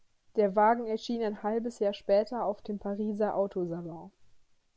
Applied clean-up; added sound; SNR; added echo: none; none; none; none.